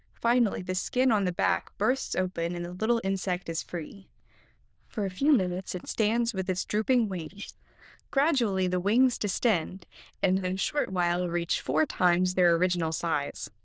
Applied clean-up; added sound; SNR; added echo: neural diffusion model UNIVERSE++.